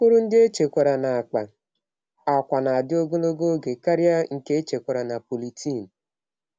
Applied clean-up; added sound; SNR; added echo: none; none; none; none.